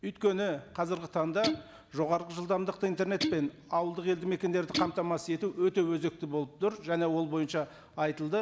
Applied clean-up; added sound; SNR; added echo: none; Guitar; 8 dB; none.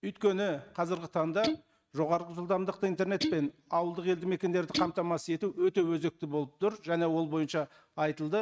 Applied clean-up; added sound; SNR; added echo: neural mask model RNNoise.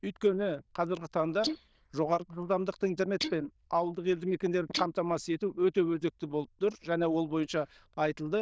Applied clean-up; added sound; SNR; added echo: neural diffusion model UNIVERSE++.